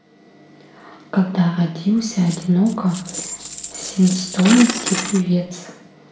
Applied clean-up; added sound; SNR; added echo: none; Coin (dropping); 8 dB; reverberation time 0.6 s.